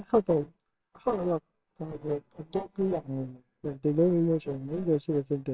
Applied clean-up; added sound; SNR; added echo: neural separator model SepFormer WHAMR!.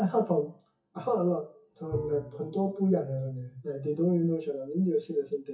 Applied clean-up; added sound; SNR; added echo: classical method WPE with log-MMSE.